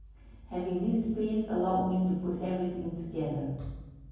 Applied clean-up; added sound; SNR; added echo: none; none; none; reverberation time 1.3 s.